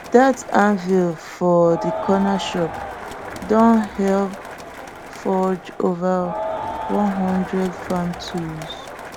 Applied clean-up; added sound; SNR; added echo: none; Crowd; 11 dB; none.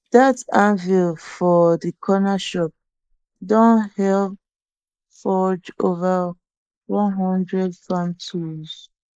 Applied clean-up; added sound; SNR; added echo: neural mask model Resemble Enhance denoiser.